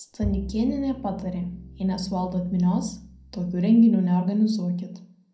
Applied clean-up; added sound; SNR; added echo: none; Bowed string instrument; 14 dB; reverberation time 0.5 s.